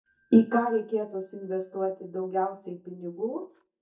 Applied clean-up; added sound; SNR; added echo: neural mask model DeepFilterNet 3.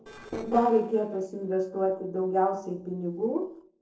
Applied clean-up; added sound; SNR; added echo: neural separator model SepFormer DNS4.